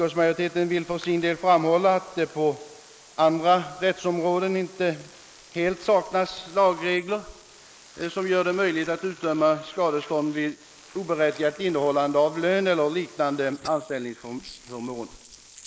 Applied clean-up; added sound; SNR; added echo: neural mask model Resemble Enhance denoiser.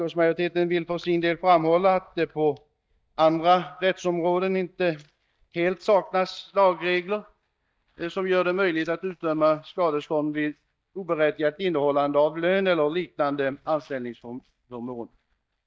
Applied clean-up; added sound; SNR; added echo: neural mask model DeepFilterNet 3.